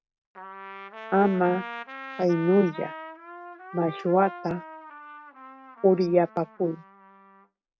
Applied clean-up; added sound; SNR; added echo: none; Trumpet; 15 dB; none.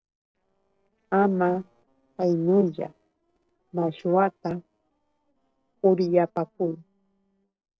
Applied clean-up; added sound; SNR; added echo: neural separator model SepFormer DNS4.